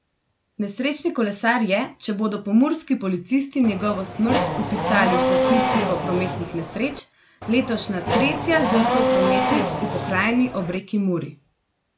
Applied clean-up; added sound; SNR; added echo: none; Race car, auto racing / Accelerating, revving, vroom; 0 dB; none.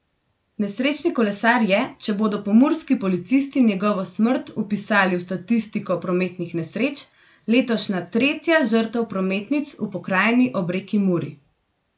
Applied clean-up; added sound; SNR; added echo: none; none; none; none.